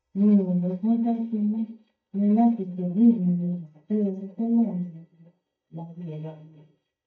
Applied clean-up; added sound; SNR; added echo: neural mask model DeepFilterNet 3.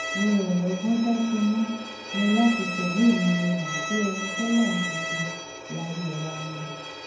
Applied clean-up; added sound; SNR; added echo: none; Bowed string instrument; 7 dB; reverberation time 0.9 s.